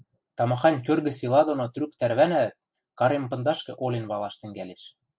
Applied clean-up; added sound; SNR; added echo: none; none; none; none.